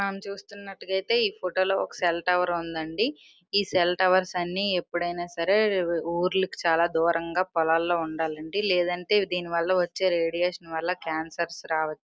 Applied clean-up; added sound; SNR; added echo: none; none; none; none.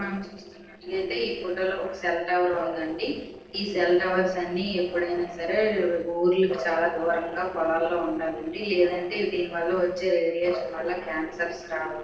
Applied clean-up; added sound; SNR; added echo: neural separator model SepFormer DNS4.